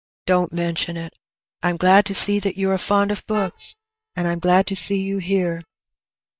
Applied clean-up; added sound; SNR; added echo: neural mask model DeepFilterNet 3.